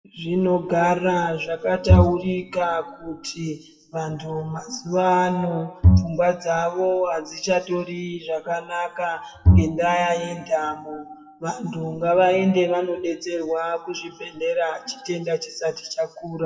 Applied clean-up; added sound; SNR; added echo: classical method WPE with log-MMSE.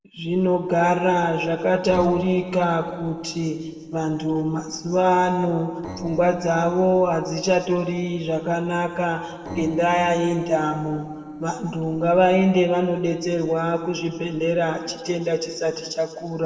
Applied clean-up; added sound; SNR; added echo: neural separator model SepFormer DNS4.